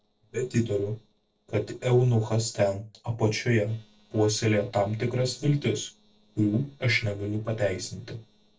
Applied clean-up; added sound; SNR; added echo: neural separator model SepFormer DNS4.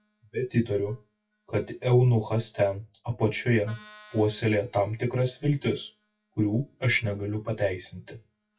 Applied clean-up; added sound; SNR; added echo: classical method WPE with log-MMSE.